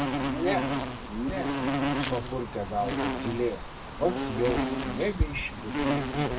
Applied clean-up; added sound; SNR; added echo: none; Insect; -2 dB; reverberation time 0.2 s.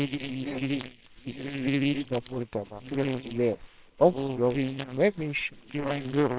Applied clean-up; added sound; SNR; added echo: neural separator model SepFormer WHAMR!.